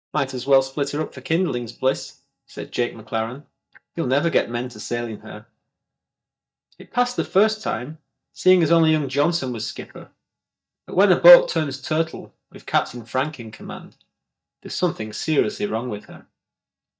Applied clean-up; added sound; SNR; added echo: neural mask model DeepFilterNet 3.